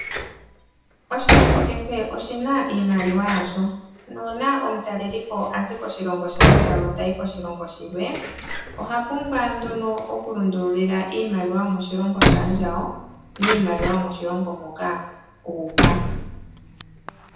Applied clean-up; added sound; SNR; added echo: none; Door; -1 dB; reverberation time 0.9 s.